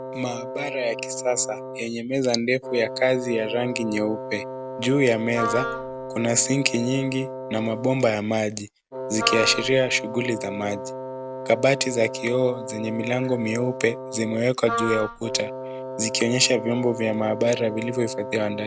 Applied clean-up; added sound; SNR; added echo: none; Wind instrument, woodwind instrument + Wind instrument, woodwind instrument; 8 dB; none.